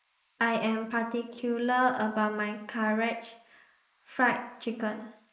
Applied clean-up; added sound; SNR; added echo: neural mask model Resemble Enhance denoiser.